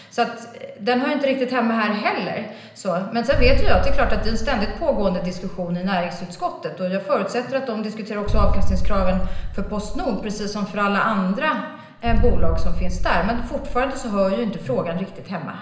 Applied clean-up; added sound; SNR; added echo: none; Boom; -3 dB; reverberation time 0.9 s.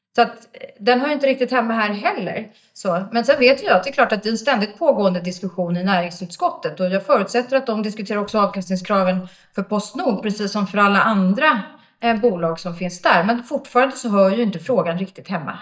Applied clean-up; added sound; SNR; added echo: neural mask model DeepFilterNet 3.